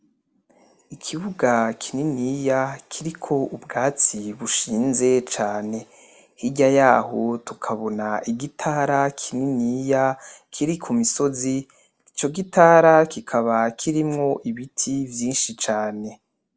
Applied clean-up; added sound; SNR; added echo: none; none; none; none.